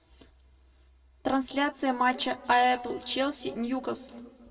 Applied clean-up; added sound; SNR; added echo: none; none; none; reverberation time 1.5 s.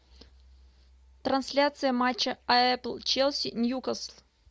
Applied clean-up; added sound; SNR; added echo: none; none; none; none.